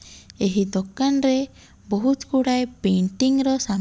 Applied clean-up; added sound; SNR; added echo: none; none; none; none.